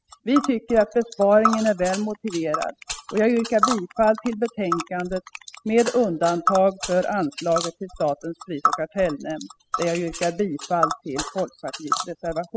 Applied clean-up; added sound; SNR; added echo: classical method spectral subtraction.